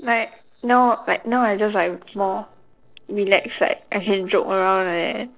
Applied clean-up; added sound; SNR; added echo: neural separator model SepFormer DNS4.